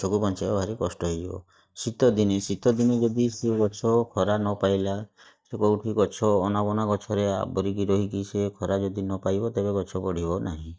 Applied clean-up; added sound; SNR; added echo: neural mask model DeepFilterNet 3.